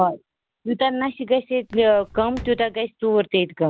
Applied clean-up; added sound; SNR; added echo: none; Walk, footsteps; 18 dB; none.